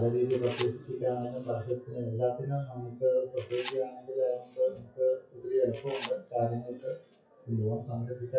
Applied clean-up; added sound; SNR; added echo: classical method WPE with log-MMSE.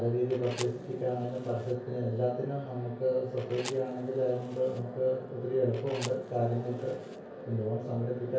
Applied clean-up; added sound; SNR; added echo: none; Fire; 18 dB; reverberation time 0.6 s.